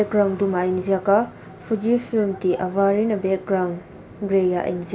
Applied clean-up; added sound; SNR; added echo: none; none; none; none.